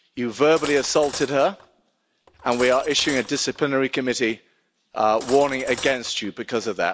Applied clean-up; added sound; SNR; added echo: none; Cutlery, silverware; 16 dB; none.